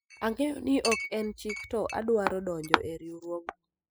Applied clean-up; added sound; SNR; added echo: classical method spectral subtraction.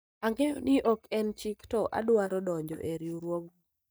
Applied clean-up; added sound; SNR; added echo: neural mask model DeepFilterNet 3.